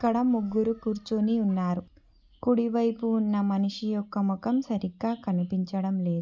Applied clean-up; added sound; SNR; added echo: none; none; none; none.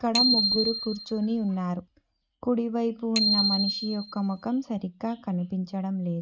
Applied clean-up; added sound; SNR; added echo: neural mask model RNNoise.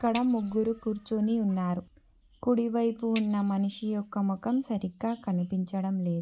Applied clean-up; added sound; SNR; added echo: none; Bicycle bell; 2 dB; none.